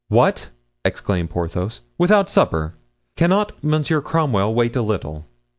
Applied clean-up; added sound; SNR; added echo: none; none; none; none.